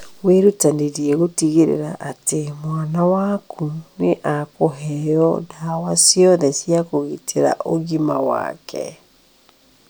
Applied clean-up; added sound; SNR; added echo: none; none; none; none.